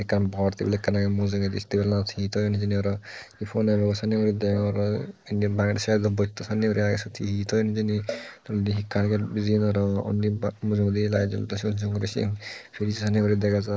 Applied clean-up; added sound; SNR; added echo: neural mask model Resemble Enhance denoiser.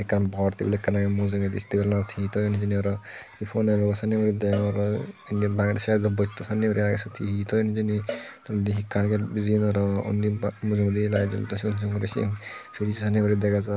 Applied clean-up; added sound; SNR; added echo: none; Cowbell; 18 dB; none.